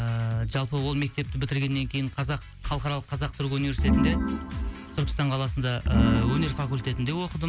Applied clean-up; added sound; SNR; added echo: none; Organ; -2 dB; none.